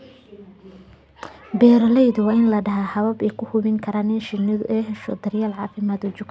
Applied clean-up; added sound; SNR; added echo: none; none; none; none.